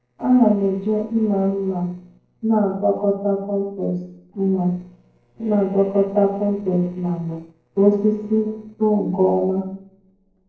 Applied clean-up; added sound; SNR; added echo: neural separator model SepFormer DNS4.